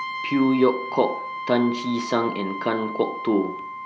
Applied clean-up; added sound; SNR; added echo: none; Brass instrument; 9 dB; none.